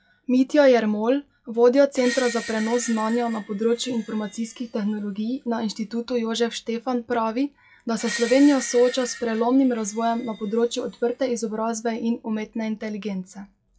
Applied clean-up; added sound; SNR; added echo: classical method log-MMSE.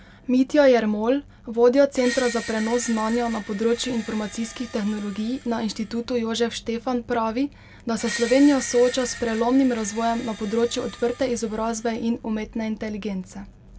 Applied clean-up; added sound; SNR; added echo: none; Screech; 17 dB; none.